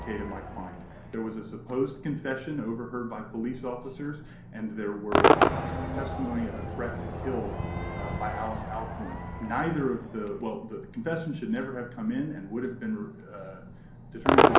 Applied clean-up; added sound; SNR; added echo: none; Crowd / Cheering / Fireworks; -3 dB; reverberation time 0.6 s.